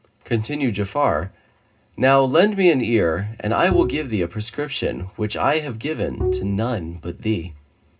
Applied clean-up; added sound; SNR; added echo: none; Bowed string instrument; 6 dB; reverberation time 0.2 s.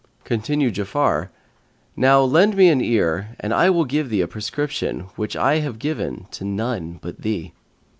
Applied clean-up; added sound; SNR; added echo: none; none; none; none.